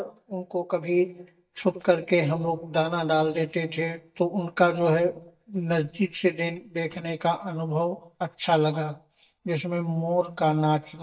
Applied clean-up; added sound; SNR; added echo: neural mask model DeepFilterNet 3.